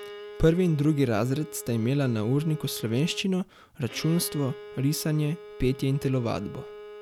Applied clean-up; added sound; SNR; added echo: none; Bowed string instrument; 16 dB; none.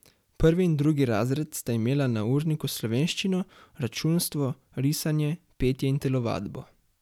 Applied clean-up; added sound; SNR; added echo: none; none; none; none.